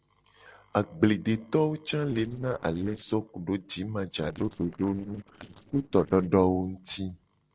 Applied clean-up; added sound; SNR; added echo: neural separator model SepFormer DNS4.